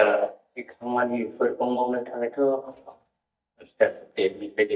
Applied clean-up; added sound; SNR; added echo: neural mask model DeepFilterNet 3.